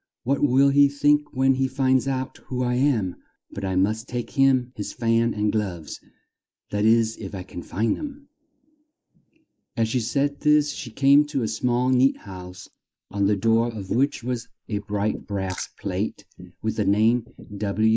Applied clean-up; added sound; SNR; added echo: neural mask model Resemble Enhance denoiser.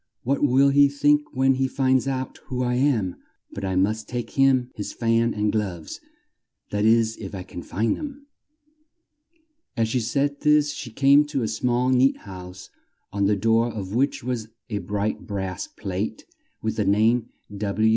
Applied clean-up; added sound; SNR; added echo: none; none; none; none.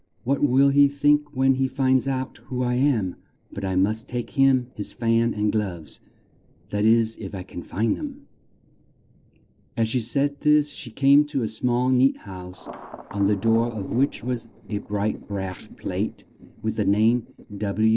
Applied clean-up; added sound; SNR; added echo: neural separator model SepFormer DNS4.